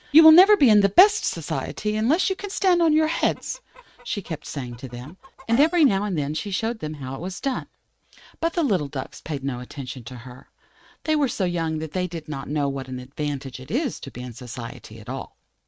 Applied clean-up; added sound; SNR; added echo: neural mask model RNNoise.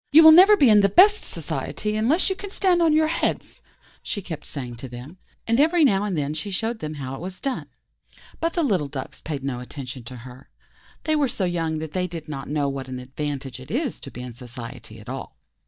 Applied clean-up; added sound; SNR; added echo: neural mask model DeepFilterNet 3.